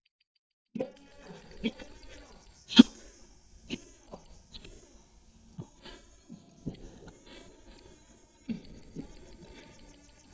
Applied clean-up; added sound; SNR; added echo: neural mask model DeepFilterNet 3.